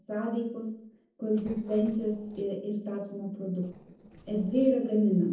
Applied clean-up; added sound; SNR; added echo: neural separator model SepFormer DNS4.